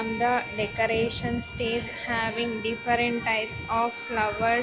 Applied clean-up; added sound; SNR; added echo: none; Bowed string instrument; 12 dB; none.